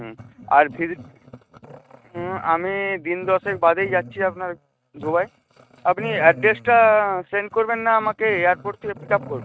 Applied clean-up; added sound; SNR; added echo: neural mask model RNNoise.